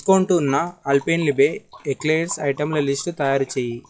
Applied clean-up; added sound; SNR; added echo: classical method log-MMSE.